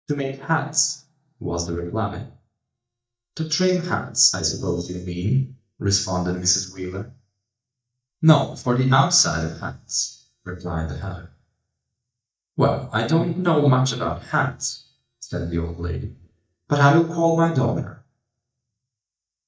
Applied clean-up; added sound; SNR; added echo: neural mask model DeepFilterNet 3.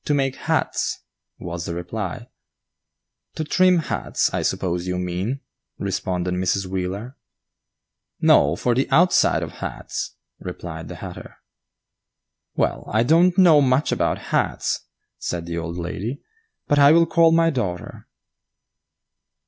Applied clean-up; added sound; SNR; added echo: none; none; none; none.